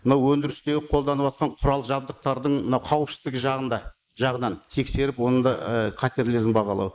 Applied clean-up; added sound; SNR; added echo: neural mask model Resemble Enhance denoiser.